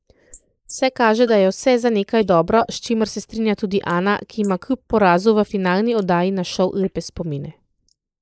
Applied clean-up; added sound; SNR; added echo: neural mask model Resemble Enhance denoiser.